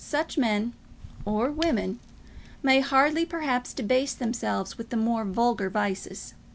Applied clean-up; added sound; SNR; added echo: none; Shatter / Crushing; 16 dB; none.